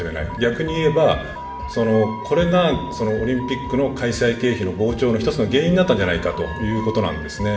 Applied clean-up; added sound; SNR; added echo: none; Alarm; 15 dB; reverberation time 0.7 s.